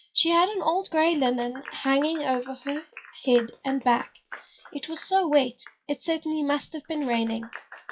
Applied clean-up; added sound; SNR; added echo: classical method WPE with log-MMSE.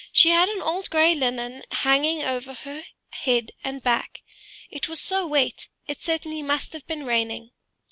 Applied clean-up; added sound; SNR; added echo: none; none; none; none.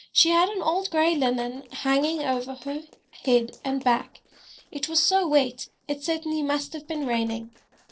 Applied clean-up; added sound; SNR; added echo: neural separator model SepFormer DNS4.